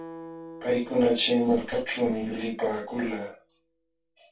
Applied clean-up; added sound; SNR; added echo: none; Acoustic guitar; 19 dB; reverberation time 0.2 s.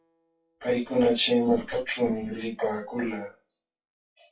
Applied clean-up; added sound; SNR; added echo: classical method WPE with log-MMSE.